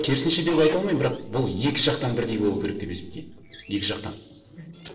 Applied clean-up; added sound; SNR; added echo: neural separator model SepFormer DNS4.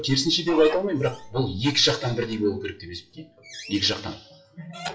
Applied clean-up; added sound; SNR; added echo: classical method WPE with log-MMSE.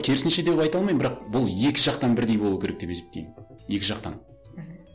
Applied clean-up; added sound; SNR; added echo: none; none; none; none.